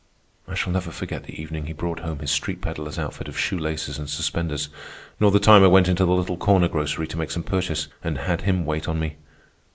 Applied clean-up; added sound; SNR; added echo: none; none; none; none.